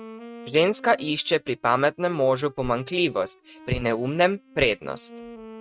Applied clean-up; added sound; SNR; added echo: neural mask model RNNoise.